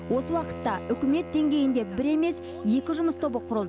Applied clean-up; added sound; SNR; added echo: none; Bowed string instrument; 11 dB; none.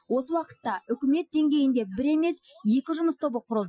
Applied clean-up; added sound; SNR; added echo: classical method Wiener filter.